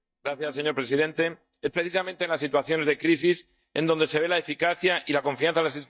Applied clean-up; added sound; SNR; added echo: neural mask model DeepFilterNet 3.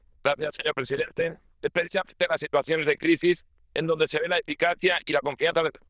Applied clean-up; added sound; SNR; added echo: neural diffusion model UNIVERSE++.